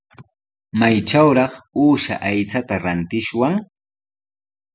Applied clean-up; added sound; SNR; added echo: none; none; none; none.